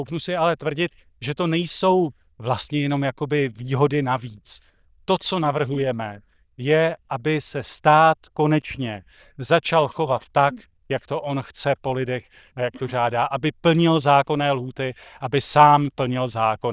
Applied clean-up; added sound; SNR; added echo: neural diffusion model UNIVERSE++.